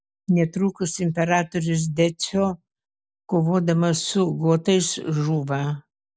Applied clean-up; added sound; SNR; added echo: none; none; none; none.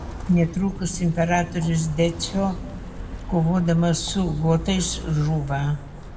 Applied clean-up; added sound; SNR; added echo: none; Walk, footsteps; 10 dB; reverberation time 1.3 s.